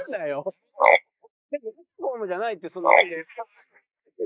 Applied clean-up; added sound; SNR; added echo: neural mask model Resemble Enhance denoiser.